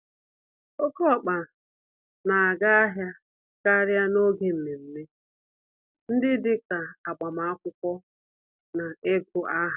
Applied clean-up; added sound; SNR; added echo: none; none; none; none.